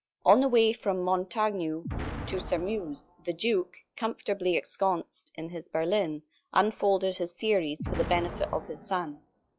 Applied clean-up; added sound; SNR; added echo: classical method log-MMSE.